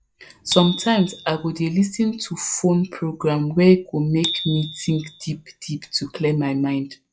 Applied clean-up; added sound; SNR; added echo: classical method log-MMSE.